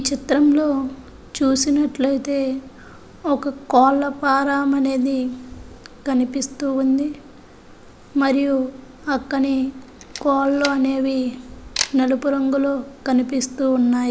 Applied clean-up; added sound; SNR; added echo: none; Camera; 13 dB; none.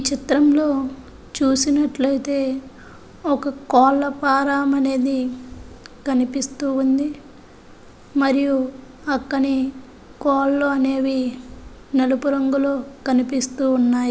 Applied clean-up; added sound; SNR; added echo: none; none; none; none.